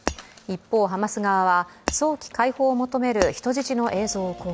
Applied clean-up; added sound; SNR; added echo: none; Shatter; 13 dB; none.